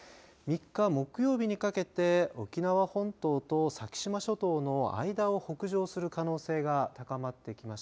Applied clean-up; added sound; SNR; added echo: none; none; none; none.